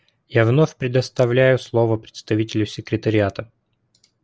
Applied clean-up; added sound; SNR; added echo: none; none; none; none.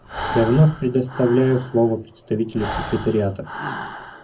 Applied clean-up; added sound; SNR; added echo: none; Breathing; 11 dB; reverberation time 0.3 s.